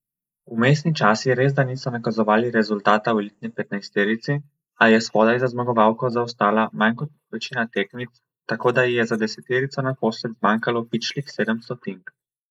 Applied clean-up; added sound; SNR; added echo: neural mask model Resemble Enhance denoiser.